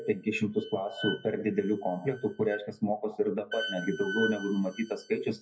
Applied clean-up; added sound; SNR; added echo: classical method WPE with log-MMSE.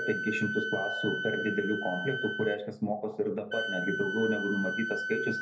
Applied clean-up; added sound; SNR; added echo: none; Wind instrument, woodwind instrument; 3 dB; reverberation time 0.3 s.